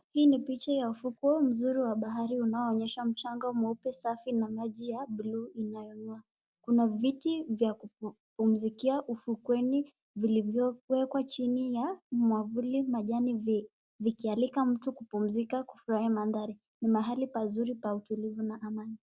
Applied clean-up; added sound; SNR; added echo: none; none; none; none.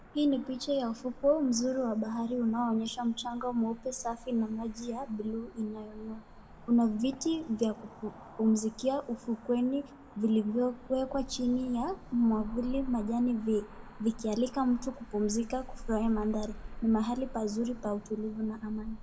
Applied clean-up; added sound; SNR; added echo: none; Cricket / Motor vehicle (road); 15 dB; reverberation time 2.0 s.